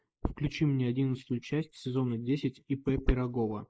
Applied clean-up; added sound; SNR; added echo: neural mask model Resemble Enhance denoiser.